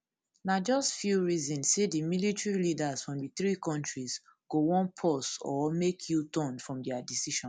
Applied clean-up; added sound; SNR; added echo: none; none; none; none.